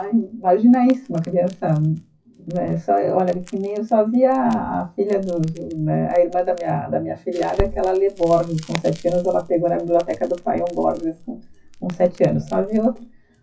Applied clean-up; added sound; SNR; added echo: classical method WPE with log-MMSE.